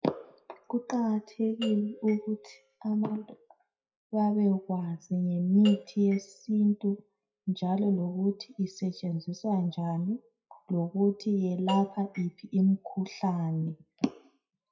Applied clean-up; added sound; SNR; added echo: classical method WPE with log-MMSE.